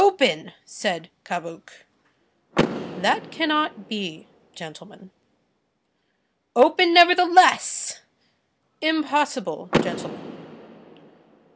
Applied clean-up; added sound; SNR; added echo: none; Door / Car; 10 dB; none.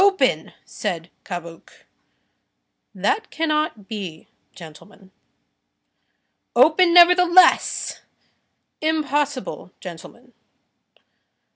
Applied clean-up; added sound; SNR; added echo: none; none; none; none.